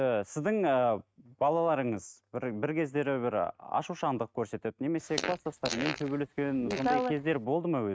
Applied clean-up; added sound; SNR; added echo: neural mask model RNNoise.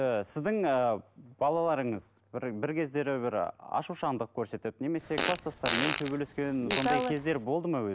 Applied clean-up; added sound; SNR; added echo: none; Fart; 2 dB; none.